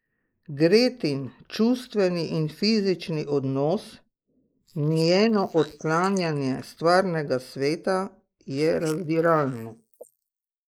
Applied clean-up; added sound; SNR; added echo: neural mask model Resemble Enhance denoiser.